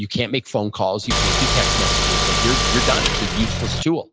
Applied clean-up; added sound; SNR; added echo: none; Car; -5 dB; none.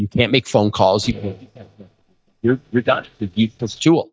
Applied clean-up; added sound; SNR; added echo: neural mask model DeepFilterNet 3.